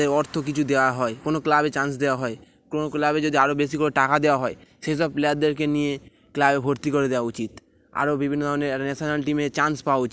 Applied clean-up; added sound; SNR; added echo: none; none; none; none.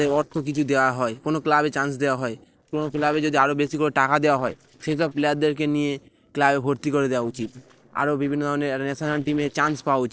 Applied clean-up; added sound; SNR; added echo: neural separator model SepFormer DNS4.